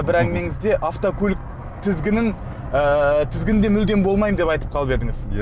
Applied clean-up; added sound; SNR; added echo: none; none; none; none.